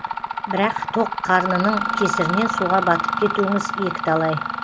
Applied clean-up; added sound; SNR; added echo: none; Mechanisms; 2 dB; none.